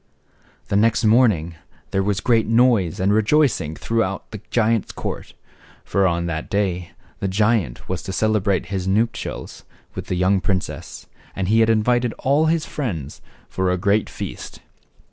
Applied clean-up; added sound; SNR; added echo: none; none; none; none.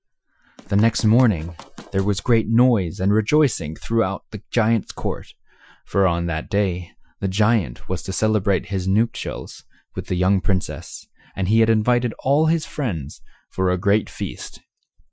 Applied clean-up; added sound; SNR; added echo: classical method Wiener filter.